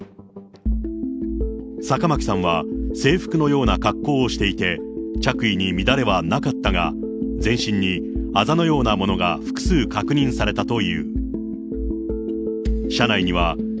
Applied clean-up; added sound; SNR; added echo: none; none; none; none.